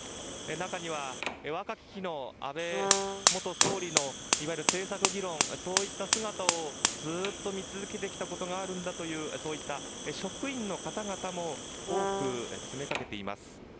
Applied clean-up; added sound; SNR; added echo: none; Fire + Brass instrument; -3 dB; none.